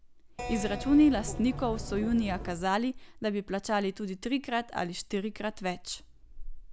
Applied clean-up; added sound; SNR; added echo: none; Keyboard (musical); 7 dB; none.